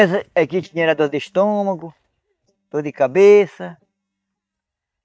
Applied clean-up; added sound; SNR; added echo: neural mask model DeepFilterNet 3.